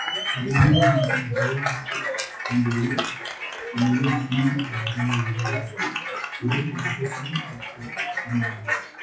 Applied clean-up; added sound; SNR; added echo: classical method WPE with log-MMSE.